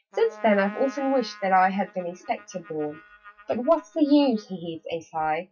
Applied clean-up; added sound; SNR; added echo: classical method WPE with log-MMSE.